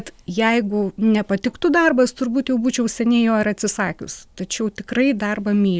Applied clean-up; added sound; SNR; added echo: none; none; none; none.